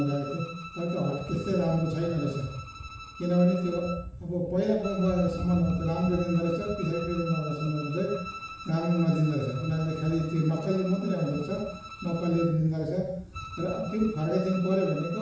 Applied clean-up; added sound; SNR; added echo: none; Bowed string instrument; 15 dB; reverberation time 0.7 s.